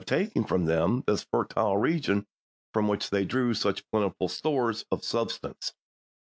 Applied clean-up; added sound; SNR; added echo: none; none; none; none.